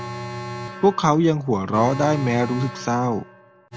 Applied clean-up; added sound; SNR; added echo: none; Alarm; 12 dB; none.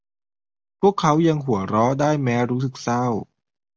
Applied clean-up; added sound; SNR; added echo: none; none; none; none.